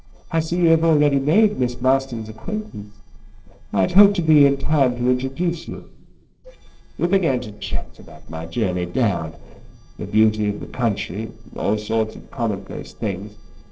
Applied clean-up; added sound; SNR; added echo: neural separator model SepFormer DNS4.